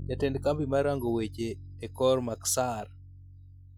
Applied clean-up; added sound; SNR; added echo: none; Bass guitar; 12 dB; none.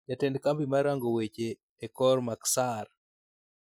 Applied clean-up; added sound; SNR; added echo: neural mask model Resemble Enhance denoiser.